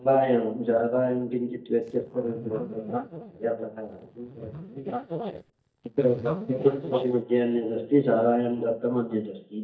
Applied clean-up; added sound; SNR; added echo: neural mask model DeepFilterNet 3.